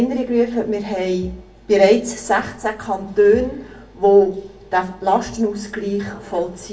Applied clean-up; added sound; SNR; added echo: none; Bass drum; 18 dB; reverberation time 0.3 s.